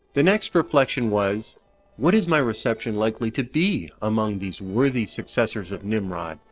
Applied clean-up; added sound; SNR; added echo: neural separator model SepFormer DNS4.